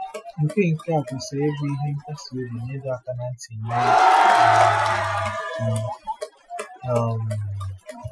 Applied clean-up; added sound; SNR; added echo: classical method Wiener filter.